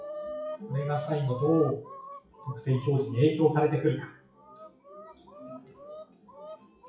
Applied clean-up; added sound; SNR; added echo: classical method WPE with log-MMSE.